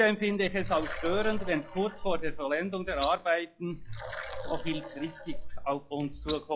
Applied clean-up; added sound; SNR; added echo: classical method log-MMSE.